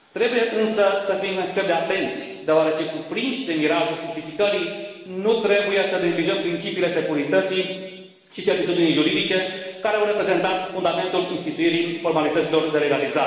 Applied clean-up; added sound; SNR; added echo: none; none; none; reverberation time 1.2 s.